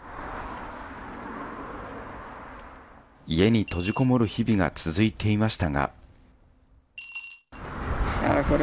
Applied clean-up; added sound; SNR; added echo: none; Coin (dropping) / Glass; 16 dB; none.